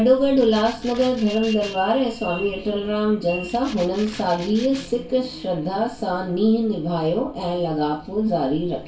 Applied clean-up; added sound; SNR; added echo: none; Rattle (instrument); 19 dB; reverberation time 0.3 s.